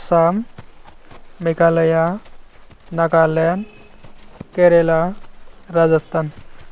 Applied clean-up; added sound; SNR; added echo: none; Livestock, farm animals, working animals; 18 dB; none.